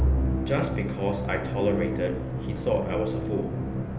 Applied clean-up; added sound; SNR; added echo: none; Musical instrument; -2 dB; reverberation time 0.8 s.